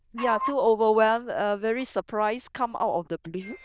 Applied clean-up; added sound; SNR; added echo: neural diffusion model UNIVERSE++.